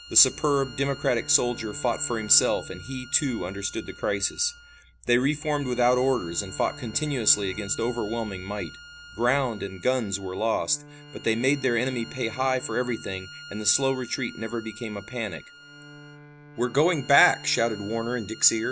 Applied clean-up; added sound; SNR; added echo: none; Bowed string instrument + Bowed string instrument; 17 dB; none.